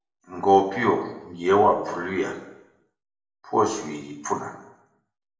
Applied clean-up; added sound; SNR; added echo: none; none; none; reverberation time 0.8 s.